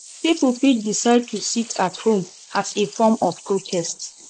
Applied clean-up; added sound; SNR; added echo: neural mask model Resemble Enhance denoiser.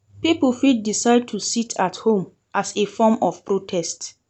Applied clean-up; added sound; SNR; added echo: none; none; none; none.